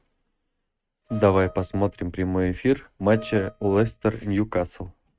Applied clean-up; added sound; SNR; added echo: neural mask model RNNoise.